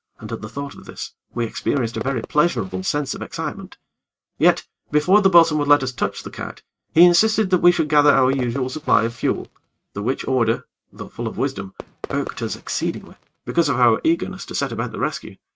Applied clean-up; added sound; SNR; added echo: neural mask model RNNoise.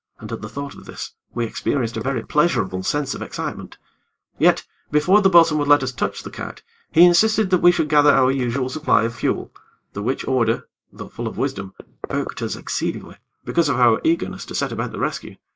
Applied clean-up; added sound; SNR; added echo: neural mask model Resemble Enhance denoiser.